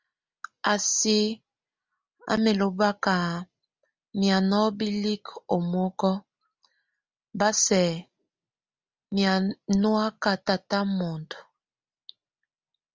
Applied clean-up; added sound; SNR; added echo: none; none; none; none.